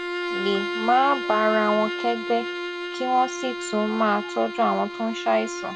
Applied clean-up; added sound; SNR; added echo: none; Bowed string instrument; 6 dB; none.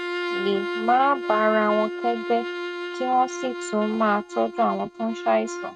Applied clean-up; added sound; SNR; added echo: neural mask model RNNoise.